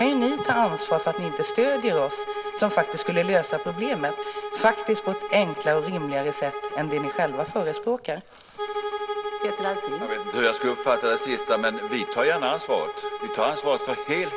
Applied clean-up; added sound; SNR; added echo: none; Bowed string instrument; 6 dB; none.